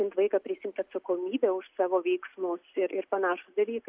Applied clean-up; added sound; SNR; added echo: none; none; none; none.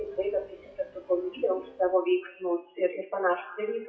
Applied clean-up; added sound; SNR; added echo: classical method WPE with log-MMSE.